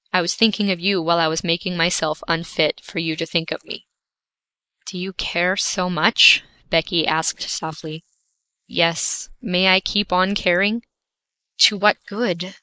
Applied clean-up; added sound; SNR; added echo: neural mask model Resemble Enhance denoiser.